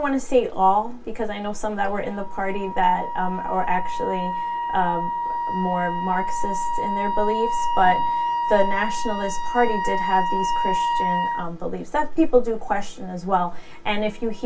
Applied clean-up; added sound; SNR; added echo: none; Wind instrument, woodwind instrument; 4 dB; reverberation time 0.2 s.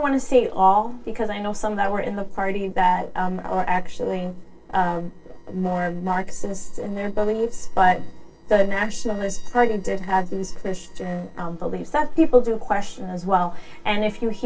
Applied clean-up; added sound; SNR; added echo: neural separator model SepFormer DNS4.